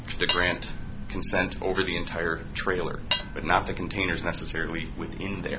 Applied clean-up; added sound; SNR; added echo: none; Cutlery, silverware / Dishes, pots, and pans; 8 dB; none.